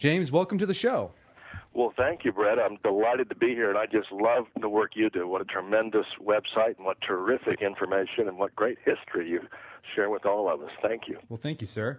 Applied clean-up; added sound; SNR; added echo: none; none; none; none.